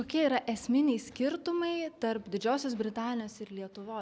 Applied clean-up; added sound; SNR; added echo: none; none; none; none.